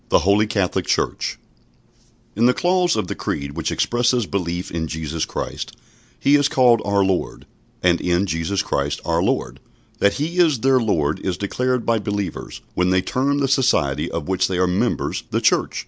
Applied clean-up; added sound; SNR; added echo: none; none; none; none.